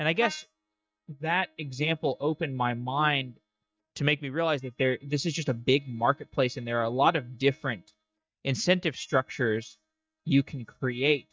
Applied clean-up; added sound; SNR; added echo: neural mask model DeepFilterNet 3.